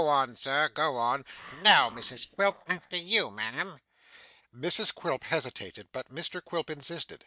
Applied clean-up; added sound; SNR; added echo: neural mask model DeepFilterNet 3.